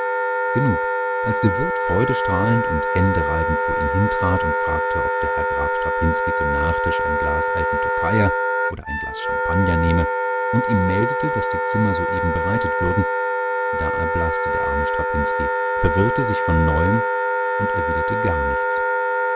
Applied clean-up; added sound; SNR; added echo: none; Wind instrument, woodwind instrument; -3 dB; none.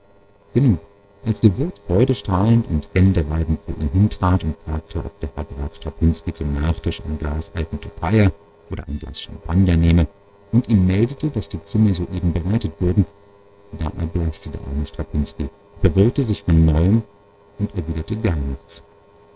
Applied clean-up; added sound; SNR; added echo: neural separator model SepFormer DNS4.